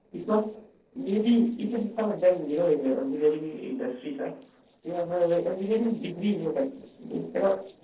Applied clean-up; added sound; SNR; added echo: neural separator model SepFormer DNS4.